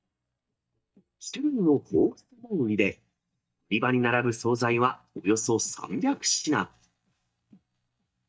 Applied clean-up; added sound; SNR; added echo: neural mask model DeepFilterNet 3.